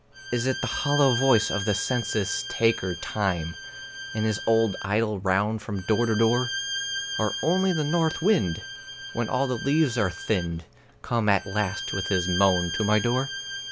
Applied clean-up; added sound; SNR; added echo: none; Bowed string instrument; 9 dB; none.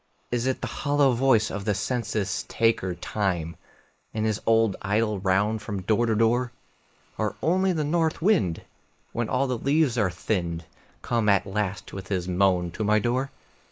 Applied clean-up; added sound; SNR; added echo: neural mask model Resemble Enhance denoiser.